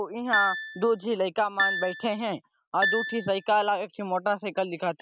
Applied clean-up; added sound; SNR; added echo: none; Piano; 4 dB; none.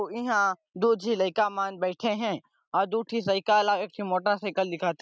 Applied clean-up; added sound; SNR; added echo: none; none; none; none.